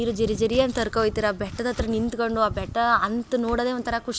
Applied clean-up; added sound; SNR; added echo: none; Domestic sounds, home sounds; 18 dB; none.